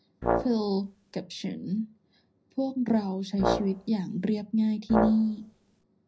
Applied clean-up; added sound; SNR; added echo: none; Brass instrument; 2 dB; reverberation time 0.5 s.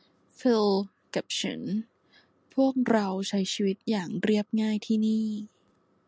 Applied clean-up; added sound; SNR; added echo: none; none; none; none.